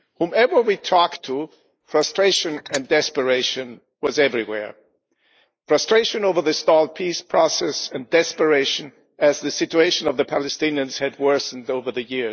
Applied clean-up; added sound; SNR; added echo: neural mask model Resemble Enhance denoiser.